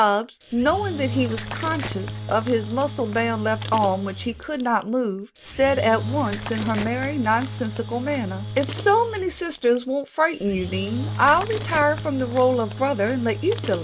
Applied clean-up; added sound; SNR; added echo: none; Engine / Drill; 9 dB; none.